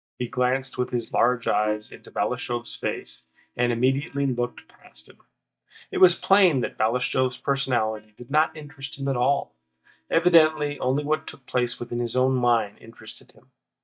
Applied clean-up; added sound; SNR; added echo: neural mask model DeepFilterNet 3.